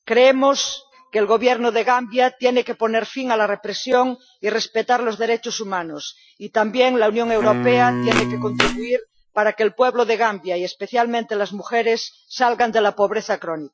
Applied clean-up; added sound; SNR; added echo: classical method Wiener filter.